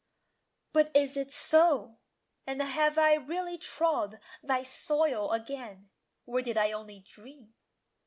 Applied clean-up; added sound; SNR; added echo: none; none; none; none.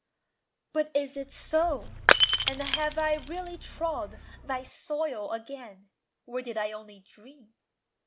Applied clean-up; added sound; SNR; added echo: none; Shatter / Crushing; -3 dB; none.